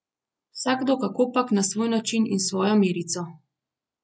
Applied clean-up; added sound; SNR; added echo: none; none; none; none.